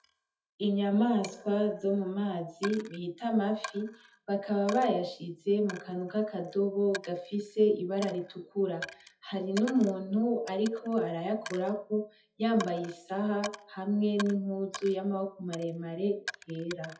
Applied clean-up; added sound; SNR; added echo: classical method WPE with log-MMSE.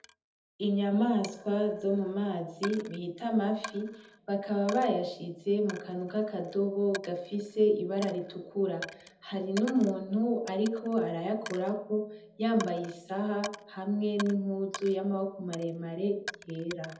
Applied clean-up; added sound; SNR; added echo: none; Coin (dropping); 17 dB; reverberation time 0.8 s.